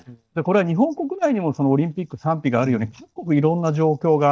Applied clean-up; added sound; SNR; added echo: neural mask model DeepFilterNet 3.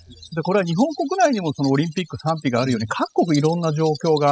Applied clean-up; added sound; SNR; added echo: classical method spectral subtraction.